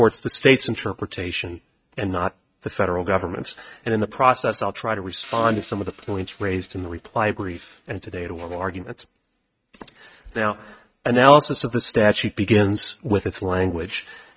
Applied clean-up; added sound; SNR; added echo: neural mask model RNNoise.